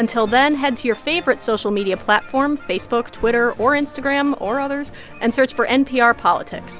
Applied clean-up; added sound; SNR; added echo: none; none; none; none.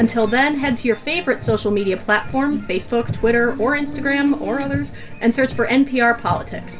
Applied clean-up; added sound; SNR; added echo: none; Car; 12 dB; reverberation time 0.2 s.